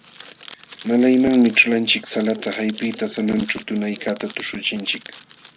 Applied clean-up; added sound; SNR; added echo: none; Crackle; 16 dB; none.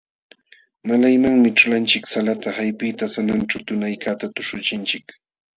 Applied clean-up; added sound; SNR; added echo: none; none; none; none.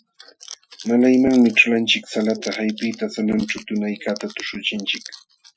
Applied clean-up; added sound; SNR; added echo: classical method Wiener filter.